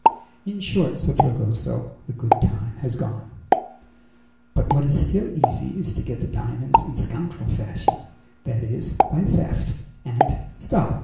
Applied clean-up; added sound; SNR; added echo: none; Explosion; 2 dB; reverberation time 0.7 s.